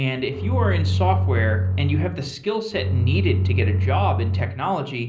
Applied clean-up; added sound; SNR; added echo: none; Bowed string instrument; -3 dB; reverberation time 0.5 s.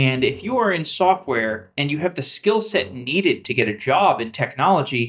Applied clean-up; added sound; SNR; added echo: neural mask model DeepFilterNet 3.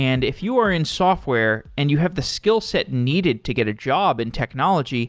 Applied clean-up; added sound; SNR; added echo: none; none; none; none.